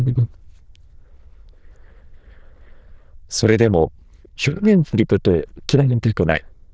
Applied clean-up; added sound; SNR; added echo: neural diffusion model UNIVERSE++.